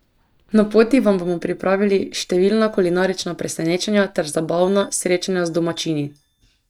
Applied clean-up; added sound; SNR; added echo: neural mask model DeepFilterNet 3.